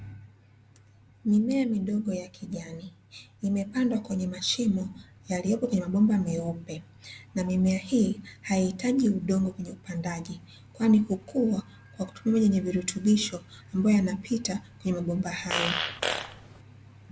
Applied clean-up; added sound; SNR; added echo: none; Fart; 4 dB; none.